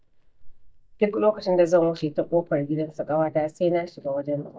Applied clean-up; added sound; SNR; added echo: neural mask model DeepFilterNet 3.